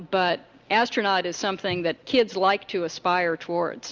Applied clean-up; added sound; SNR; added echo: none; none; none; none.